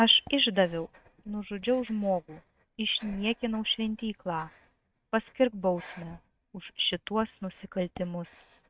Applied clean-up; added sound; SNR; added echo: neural mask model RNNoise.